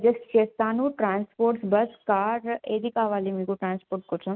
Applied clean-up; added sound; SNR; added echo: none; none; none; none.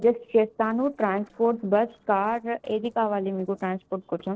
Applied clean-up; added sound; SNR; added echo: neural separator model SepFormer DNS4.